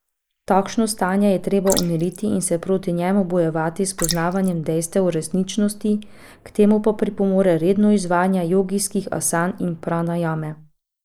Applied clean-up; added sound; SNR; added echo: neural mask model Resemble Enhance denoiser.